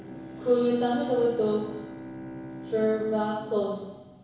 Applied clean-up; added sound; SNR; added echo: none; Bowed string instrument; 13 dB; reverberation time 1.1 s.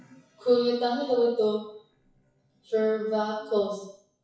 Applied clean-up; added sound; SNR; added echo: classical method WPE with log-MMSE.